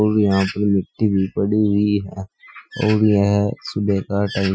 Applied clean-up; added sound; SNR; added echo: classical method Wiener filter.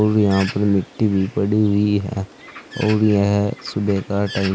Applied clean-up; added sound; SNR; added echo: none; Bird; 18 dB; none.